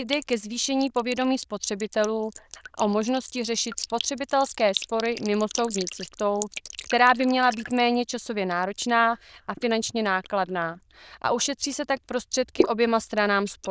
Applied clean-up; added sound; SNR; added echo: neural diffusion model UNIVERSE++.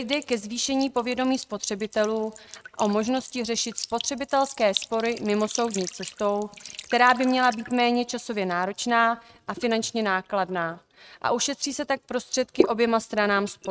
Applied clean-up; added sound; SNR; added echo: neural mask model RNNoise.